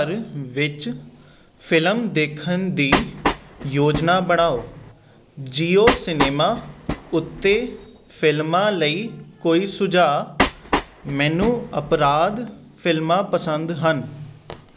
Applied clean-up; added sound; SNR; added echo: none; Train; 5 dB; none.